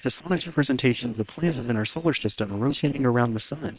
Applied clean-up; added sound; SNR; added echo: neural separator model SepFormer WHAM!.